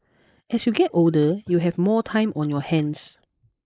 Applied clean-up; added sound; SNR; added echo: neural mask model Resemble Enhance denoiser.